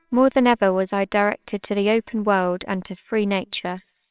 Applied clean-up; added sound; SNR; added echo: neural separator model SepFormer WHAMR!.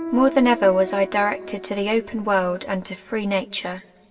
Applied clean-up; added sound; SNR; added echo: none; Piano; 14 dB; reverberation time 1.8 s.